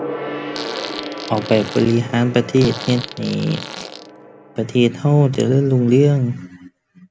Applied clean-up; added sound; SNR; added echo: none; Fart + Gong; 12 dB; none.